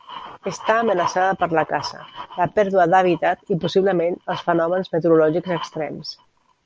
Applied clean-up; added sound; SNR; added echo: none; none; none; none.